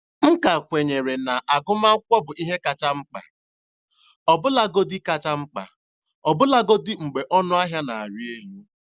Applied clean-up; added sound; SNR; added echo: none; none; none; none.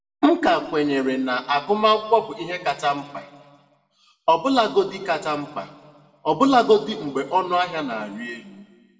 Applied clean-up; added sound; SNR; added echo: none; none; none; reverberation time 1.4 s.